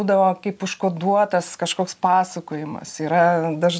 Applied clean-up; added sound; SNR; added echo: none; none; none; none.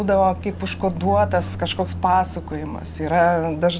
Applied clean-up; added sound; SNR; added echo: none; Car passing by; 10 dB; none.